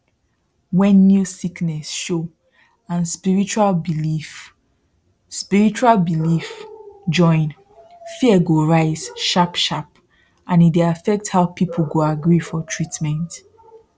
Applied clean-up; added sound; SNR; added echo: none; none; none; none.